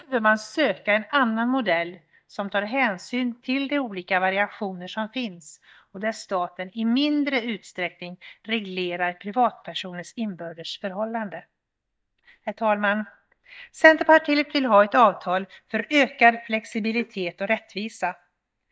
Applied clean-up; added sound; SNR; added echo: neural mask model DeepFilterNet 3.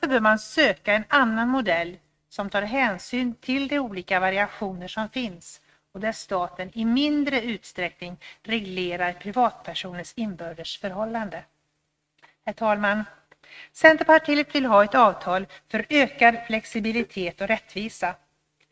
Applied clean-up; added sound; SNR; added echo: neural mask model RNNoise.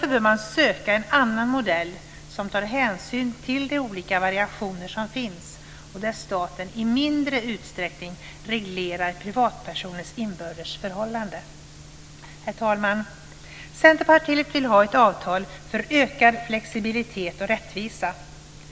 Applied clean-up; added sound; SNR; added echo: none; none; none; none.